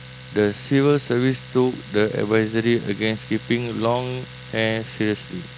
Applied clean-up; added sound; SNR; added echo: none; Domestic sounds, home sounds; 16 dB; none.